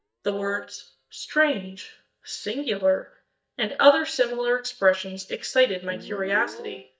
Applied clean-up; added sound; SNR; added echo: neural mask model DeepFilterNet 3.